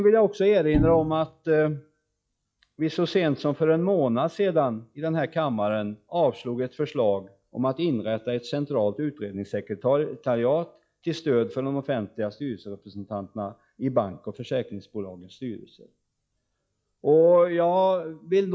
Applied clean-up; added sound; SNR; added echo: classical method log-MMSE.